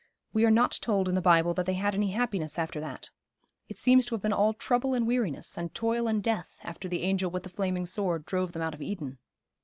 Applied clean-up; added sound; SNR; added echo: none; none; none; none.